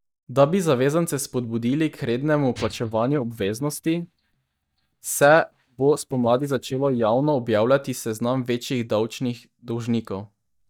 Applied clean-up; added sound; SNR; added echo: neural mask model DeepFilterNet 3.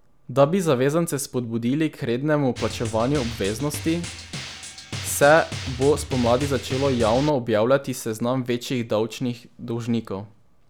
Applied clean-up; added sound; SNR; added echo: none; Drum; 13 dB; none.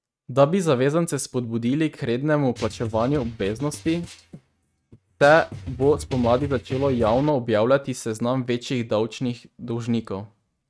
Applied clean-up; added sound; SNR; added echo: neural mask model RNNoise.